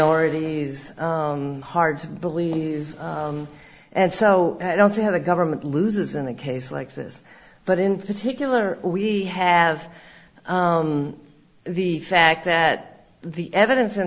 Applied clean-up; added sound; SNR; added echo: none; none; none; none.